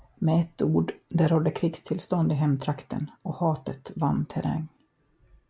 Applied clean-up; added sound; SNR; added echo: none; none; none; none.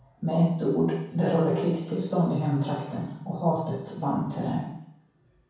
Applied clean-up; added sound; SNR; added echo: none; none; none; reverberation time 0.7 s.